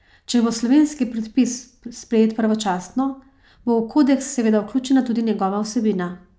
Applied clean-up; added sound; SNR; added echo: none; none; none; none.